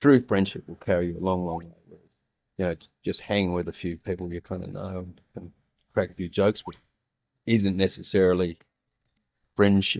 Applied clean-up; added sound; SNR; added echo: neural mask model DeepFilterNet 3.